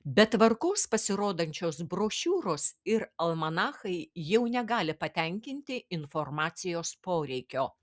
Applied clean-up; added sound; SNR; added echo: none; none; none; none.